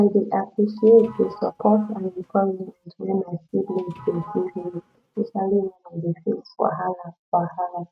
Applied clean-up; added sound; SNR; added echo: neural mask model RNNoise.